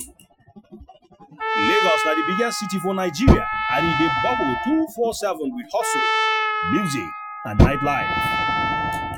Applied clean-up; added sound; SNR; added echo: classical method Wiener filter.